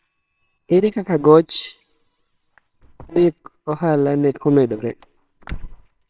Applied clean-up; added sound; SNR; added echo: neural separator model SepFormer WHAMR!.